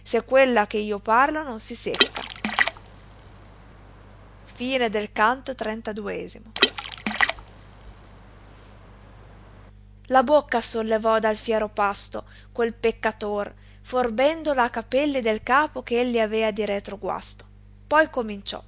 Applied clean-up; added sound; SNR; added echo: none; Water / Splash, splatter; 5 dB; none.